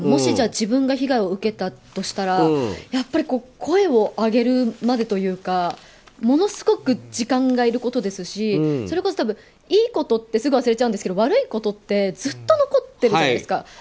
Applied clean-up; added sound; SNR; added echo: none; none; none; none.